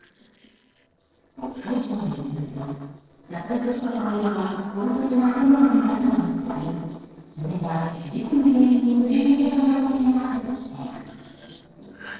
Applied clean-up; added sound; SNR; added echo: neural separator model SepFormer DNS4.